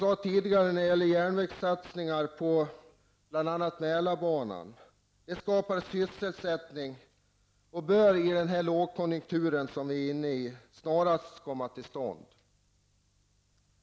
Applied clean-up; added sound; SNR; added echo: none; none; none; none.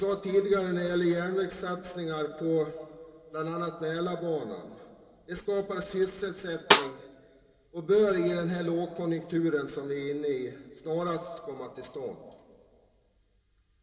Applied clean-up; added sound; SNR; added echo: none; Snare drum; -3 dB; reverberation time 2.3 s.